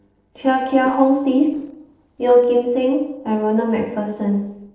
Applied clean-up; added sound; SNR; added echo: neural separator model SepFormer DNS4.